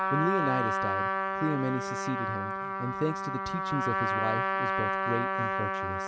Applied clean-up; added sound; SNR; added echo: none; Trumpet; -4 dB; none.